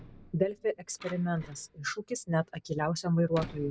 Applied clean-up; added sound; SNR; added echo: none; Door; 18 dB; none.